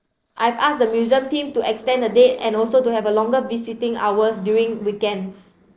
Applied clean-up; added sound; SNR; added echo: neural separator model SepFormer DNS4.